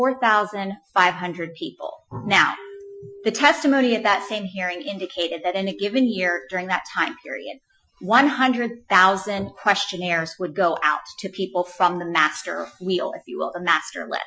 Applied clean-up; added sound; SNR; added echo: classical method Wiener filter.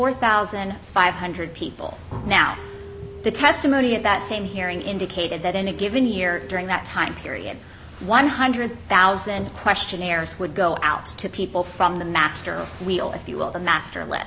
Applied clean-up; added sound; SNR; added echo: none; Telephone; 16 dB; none.